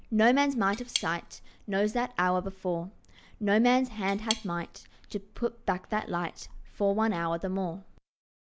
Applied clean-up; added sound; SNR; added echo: none; Cutlery, silverware / Tap; 9 dB; none.